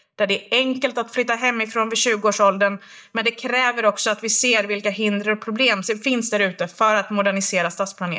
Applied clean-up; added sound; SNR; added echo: neural mask model DeepFilterNet 3.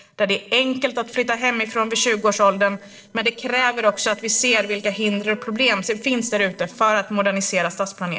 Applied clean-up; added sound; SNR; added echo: neural separator model SepFormer DNS4.